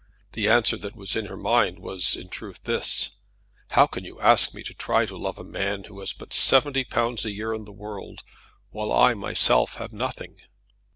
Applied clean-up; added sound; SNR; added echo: none; none; none; none.